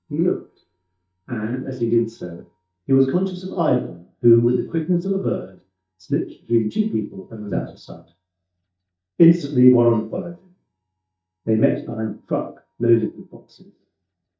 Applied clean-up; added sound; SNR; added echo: neural mask model DeepFilterNet 3.